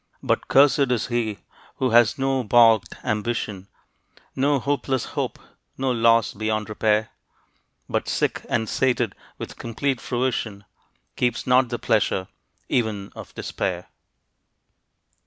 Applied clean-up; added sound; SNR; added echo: none; none; none; none.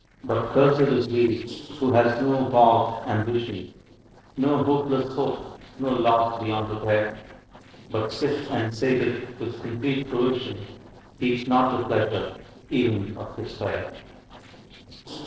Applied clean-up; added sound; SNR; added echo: neural separator model SepFormer DNS4.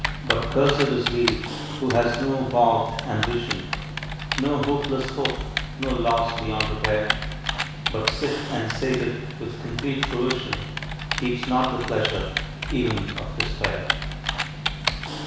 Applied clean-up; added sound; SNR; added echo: none; Typing; 3 dB; reverberation time 1.1 s.